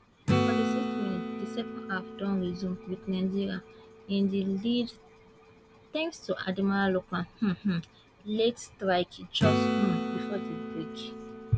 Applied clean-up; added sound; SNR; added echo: none; Acoustic guitar / Strum; 2 dB; none.